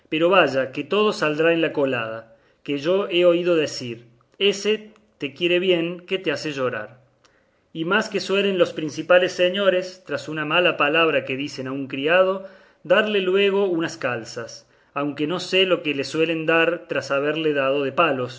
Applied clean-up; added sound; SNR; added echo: none; none; none; none.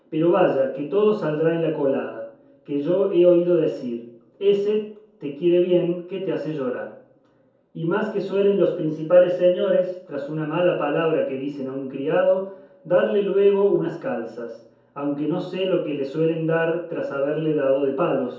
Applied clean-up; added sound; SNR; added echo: none; none; none; reverberation time 0.6 s.